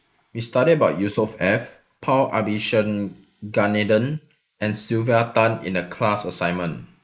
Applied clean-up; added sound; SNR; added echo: neural mask model Resemble Enhance denoiser.